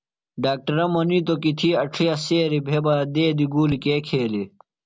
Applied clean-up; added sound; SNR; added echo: none; none; none; none.